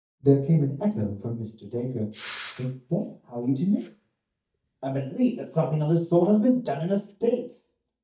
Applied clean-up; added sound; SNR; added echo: neural mask model DeepFilterNet 3.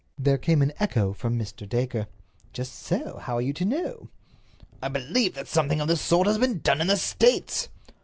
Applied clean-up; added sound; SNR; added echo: none; none; none; none.